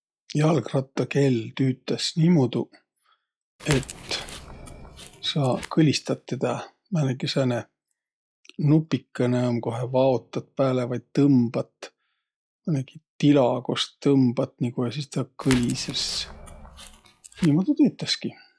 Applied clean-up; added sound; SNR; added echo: classical method log-MMSE.